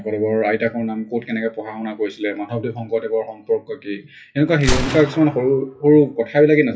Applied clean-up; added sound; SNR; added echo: classical method WPE with log-MMSE.